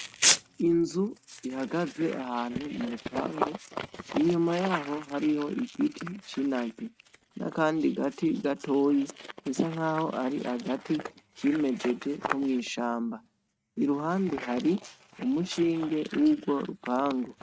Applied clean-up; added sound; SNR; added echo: neural mask model RNNoise.